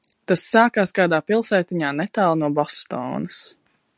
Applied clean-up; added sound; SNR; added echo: none; none; none; none.